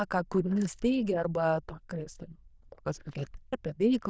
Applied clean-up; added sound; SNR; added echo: neural diffusion model UNIVERSE++.